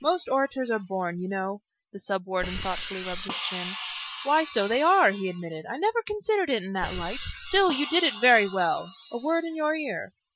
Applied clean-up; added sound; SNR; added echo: classical method Wiener filter.